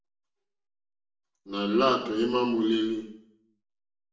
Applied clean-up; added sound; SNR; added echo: none; none; none; reverberation time 0.6 s.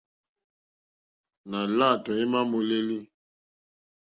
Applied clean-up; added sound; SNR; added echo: none; none; none; none.